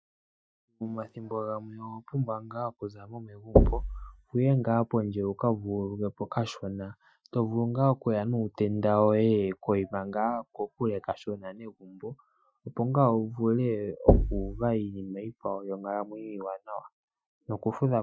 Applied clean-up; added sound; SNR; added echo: classical method Wiener filter.